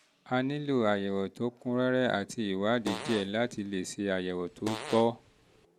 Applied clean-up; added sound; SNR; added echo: none; Fart; 11 dB; none.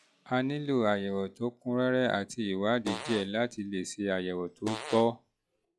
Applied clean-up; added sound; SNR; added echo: classical method log-MMSE.